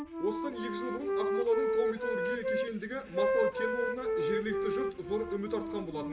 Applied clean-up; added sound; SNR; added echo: none; Wind instrument, woodwind instrument; -3 dB; reverberation time 2.2 s.